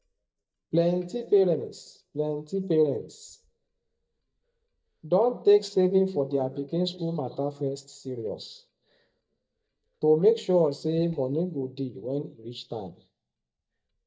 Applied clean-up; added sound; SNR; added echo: neural mask model DeepFilterNet 3.